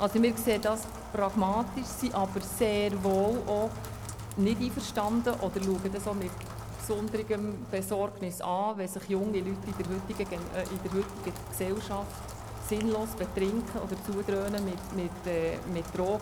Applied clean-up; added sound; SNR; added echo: none; Rain; 10 dB; none.